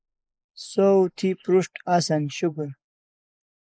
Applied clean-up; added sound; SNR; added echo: neural mask model Resemble Enhance denoiser.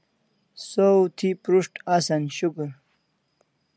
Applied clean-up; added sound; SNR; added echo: none; none; none; none.